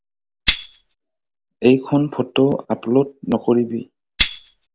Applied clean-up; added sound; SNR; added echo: none; Tambourine; 2 dB; none.